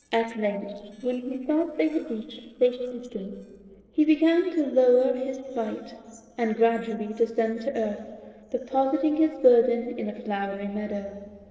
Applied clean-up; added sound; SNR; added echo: neural separator model SepFormer DNS4.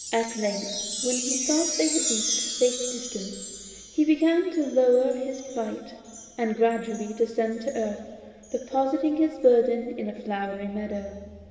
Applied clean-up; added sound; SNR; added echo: none; Chime; 8 dB; reverberation time 1.8 s.